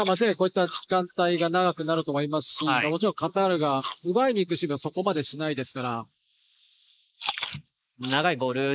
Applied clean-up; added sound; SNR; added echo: neural mask model Resemble Enhance denoiser.